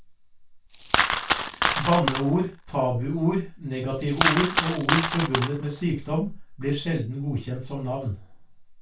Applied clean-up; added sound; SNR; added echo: none; Coin (dropping); 0 dB; reverberation time 0.2 s.